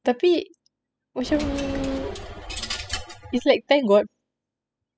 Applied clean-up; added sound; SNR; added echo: classical method spectral subtraction.